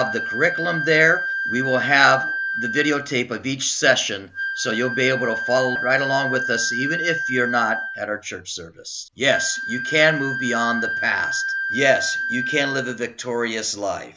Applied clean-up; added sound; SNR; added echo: none; Wind instrument, woodwind instrument; 4 dB; none.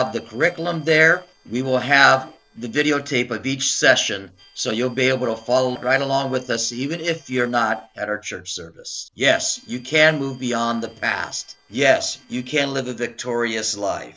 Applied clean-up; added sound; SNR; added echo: neural separator model SepFormer DNS4.